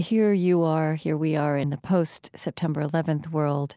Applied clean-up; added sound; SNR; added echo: none; none; none; none.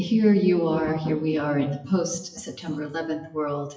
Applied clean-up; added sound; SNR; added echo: classical method WPE with log-MMSE.